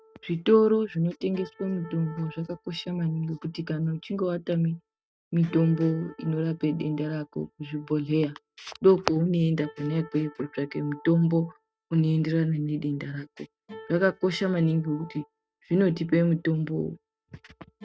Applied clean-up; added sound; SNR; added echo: neural mask model RNNoise.